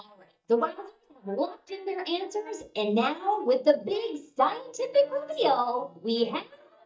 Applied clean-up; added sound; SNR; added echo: neural mask model DeepFilterNet 3.